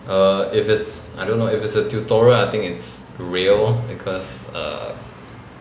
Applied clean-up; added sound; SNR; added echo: none; none; none; none.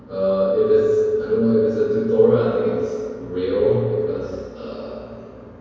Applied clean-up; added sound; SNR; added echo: none; none; none; reverberation time 2.2 s.